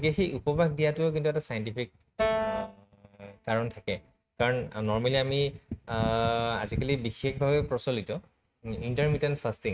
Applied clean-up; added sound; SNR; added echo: neural mask model RNNoise.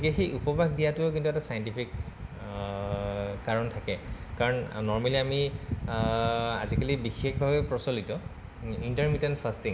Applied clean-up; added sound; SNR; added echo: none; none; none; none.